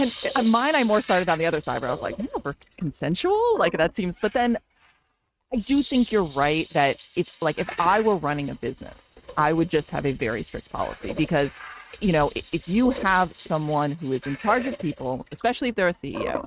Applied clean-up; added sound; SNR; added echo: neural mask model RNNoise.